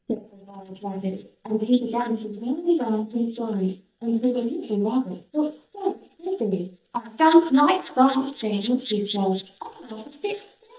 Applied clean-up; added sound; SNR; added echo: neural mask model DeepFilterNet 3.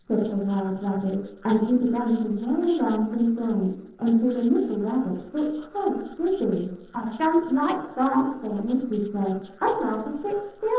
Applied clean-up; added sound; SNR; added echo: neural separator model SepFormer DNS4.